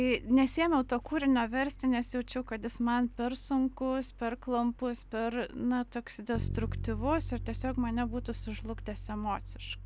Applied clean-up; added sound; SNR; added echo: none; Bass guitar; 10 dB; none.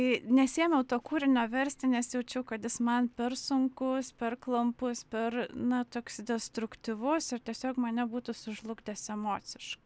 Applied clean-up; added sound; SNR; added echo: none; none; none; none.